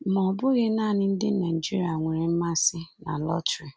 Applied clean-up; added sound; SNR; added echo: none; none; none; none.